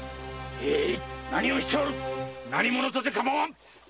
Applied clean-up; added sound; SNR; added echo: none; none; none; none.